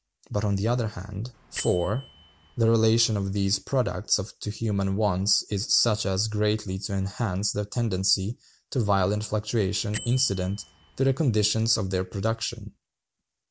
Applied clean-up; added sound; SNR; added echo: none; Bell; 17 dB; none.